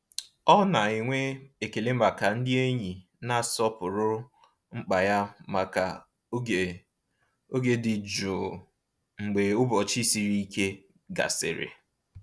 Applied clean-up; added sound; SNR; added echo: none; none; none; none.